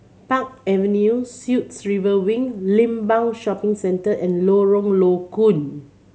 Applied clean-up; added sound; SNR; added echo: none; none; none; none.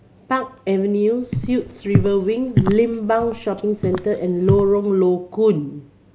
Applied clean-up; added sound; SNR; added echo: none; Walk, footsteps; 5 dB; none.